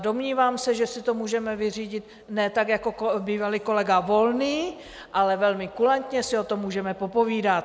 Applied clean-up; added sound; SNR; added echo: none; none; none; none.